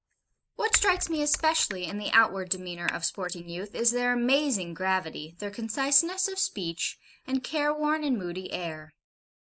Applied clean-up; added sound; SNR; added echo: neural mask model Resemble Enhance denoiser.